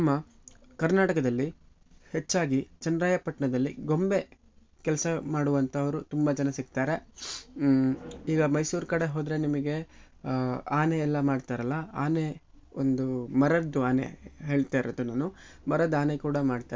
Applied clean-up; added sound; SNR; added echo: none; none; none; none.